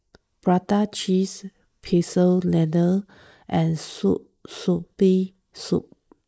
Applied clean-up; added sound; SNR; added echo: neural mask model Resemble Enhance denoiser.